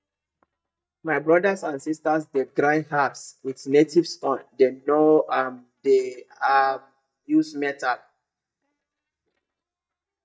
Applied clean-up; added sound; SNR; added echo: neural mask model DeepFilterNet 3.